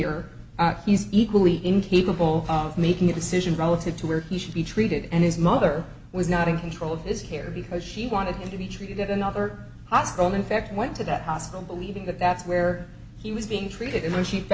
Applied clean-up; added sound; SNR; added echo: none; none; none; none.